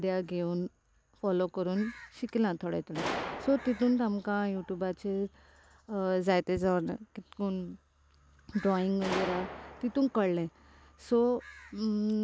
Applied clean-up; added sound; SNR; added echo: none; Gunshot, gunfire; 14 dB; none.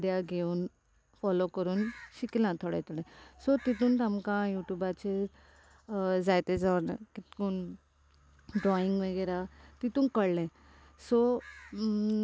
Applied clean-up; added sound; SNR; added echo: none; none; none; none.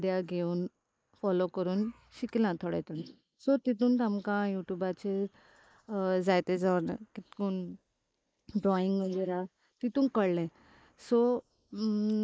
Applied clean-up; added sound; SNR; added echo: neural mask model Resemble Enhance denoiser.